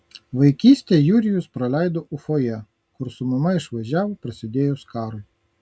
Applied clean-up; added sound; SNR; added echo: none; none; none; none.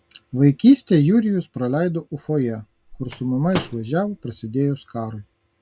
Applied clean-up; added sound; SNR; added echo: none; Microwave oven; 16 dB; none.